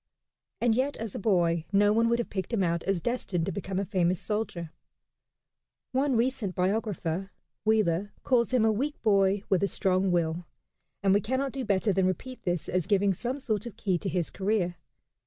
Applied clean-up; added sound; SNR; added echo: none; none; none; none.